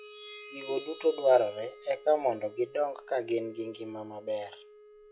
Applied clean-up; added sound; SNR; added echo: classical method log-MMSE.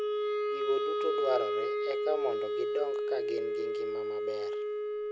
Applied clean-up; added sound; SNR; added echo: none; Wind instrument, woodwind instrument; -4 dB; none.